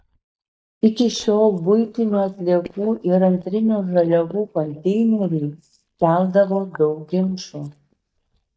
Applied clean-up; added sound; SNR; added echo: neural mask model DeepFilterNet 3.